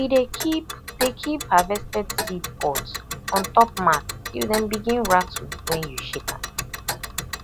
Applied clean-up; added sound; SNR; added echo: none; Tick; 7 dB; none.